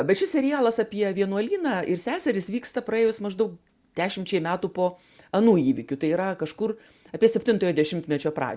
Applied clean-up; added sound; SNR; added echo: none; none; none; none.